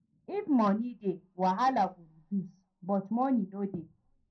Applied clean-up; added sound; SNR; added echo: none; none; none; reverberation time 0.2 s.